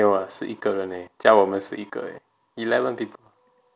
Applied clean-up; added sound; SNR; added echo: none; none; none; none.